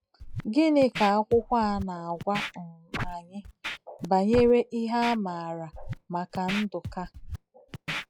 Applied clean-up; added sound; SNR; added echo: classical method log-MMSE.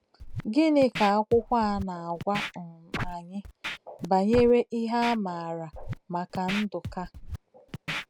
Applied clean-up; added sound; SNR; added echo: none; Scratching (performance technique); 11 dB; none.